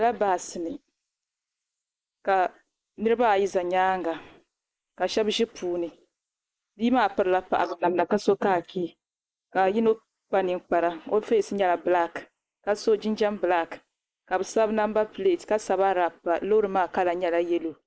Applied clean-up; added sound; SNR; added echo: neural mask model Resemble Enhance denoiser.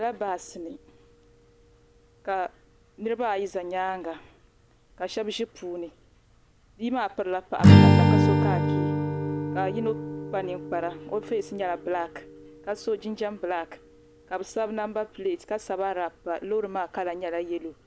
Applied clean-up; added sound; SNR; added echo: none; Strum; -5 dB; none.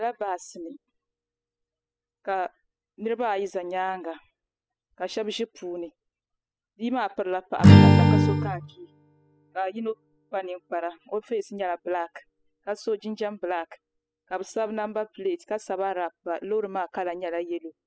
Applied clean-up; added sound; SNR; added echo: classical method spectral subtraction.